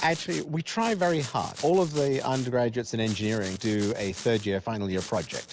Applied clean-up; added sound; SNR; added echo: none; Domestic sounds, home sounds; 16 dB; none.